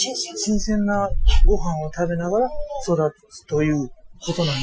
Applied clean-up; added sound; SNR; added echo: classical method Wiener filter.